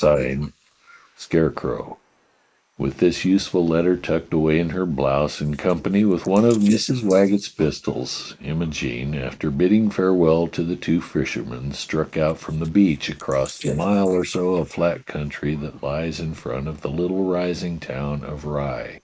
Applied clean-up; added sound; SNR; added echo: neural mask model Resemble Enhance denoiser.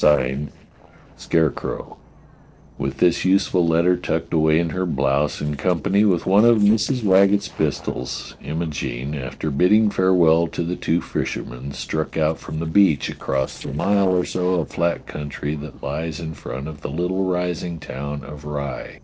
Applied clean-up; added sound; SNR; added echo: neural separator model SepFormer DNS4.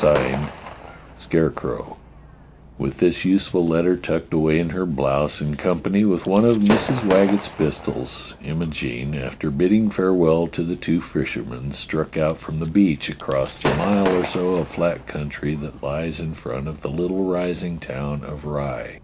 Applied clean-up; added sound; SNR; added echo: none; Gunshot, gunfire / Fireworks; 12 dB; none.